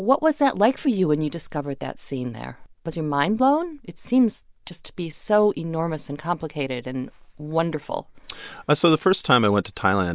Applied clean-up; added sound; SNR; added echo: none; none; none; none.